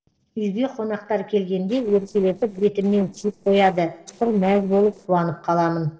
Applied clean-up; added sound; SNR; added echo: neural separator model SepFormer DNS4.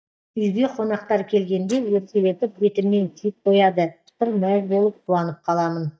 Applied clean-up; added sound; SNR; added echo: neural mask model DeepFilterNet 3.